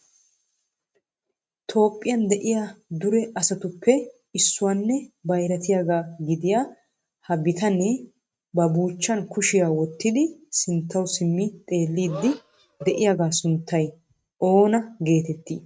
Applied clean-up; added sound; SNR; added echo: neural mask model RNNoise.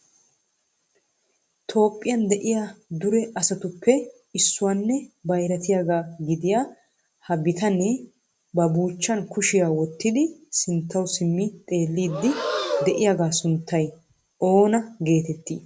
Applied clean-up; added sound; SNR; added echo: none; Breathing; 8 dB; none.